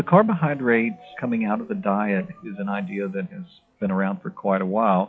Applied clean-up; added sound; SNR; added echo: classical method log-MMSE.